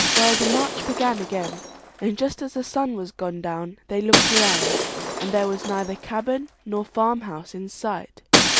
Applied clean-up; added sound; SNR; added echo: none; Shatter; -1 dB; none.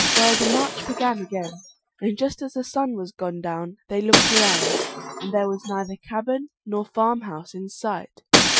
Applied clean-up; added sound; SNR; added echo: classical method Wiener filter.